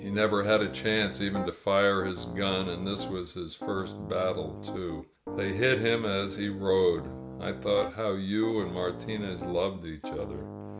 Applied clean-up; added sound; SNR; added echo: none; Piano; 10 dB; none.